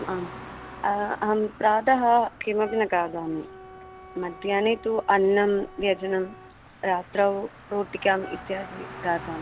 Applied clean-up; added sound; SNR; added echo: none; Car + Wind instrument, woodwind instrument; 17 dB; none.